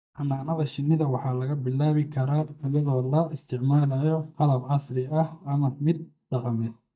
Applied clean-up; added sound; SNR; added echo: neural mask model DeepFilterNet 3.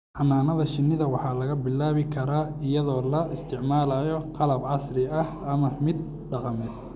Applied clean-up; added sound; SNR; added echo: none; none; none; none.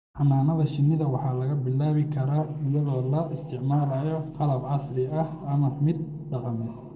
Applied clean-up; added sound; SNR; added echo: neural separator model SepFormer DNS4.